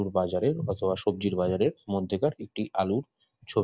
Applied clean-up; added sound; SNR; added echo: none; none; none; none.